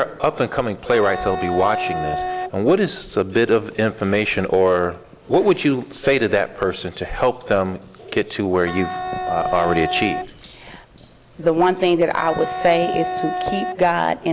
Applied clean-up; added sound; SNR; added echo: none; Wind instrument, woodwind instrument; 5 dB; none.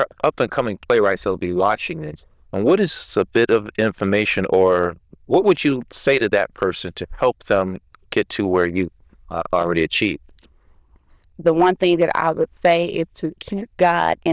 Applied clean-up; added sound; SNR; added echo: neural diffusion model UNIVERSE++.